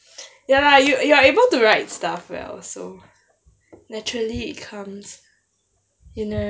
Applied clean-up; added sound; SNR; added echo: none; none; none; none.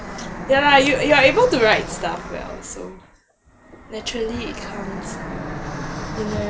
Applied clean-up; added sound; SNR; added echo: none; Fixed-wing aircraft, airplane; 10 dB; none.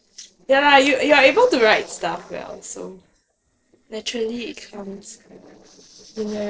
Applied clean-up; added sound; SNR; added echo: neural separator model SepFormer DNS4.